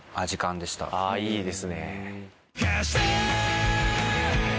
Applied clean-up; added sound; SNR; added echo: none; none; none; none.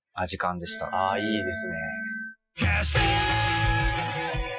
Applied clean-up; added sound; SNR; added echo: classical method Wiener filter.